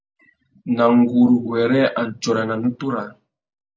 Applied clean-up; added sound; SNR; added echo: none; none; none; none.